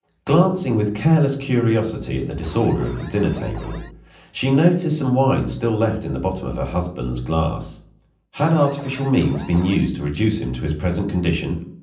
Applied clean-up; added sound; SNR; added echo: none; Alarm; 18 dB; reverberation time 0.6 s.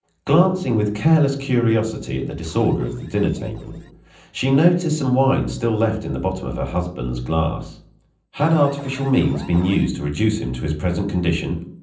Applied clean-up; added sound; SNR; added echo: neural separator model SepFormer DNS4.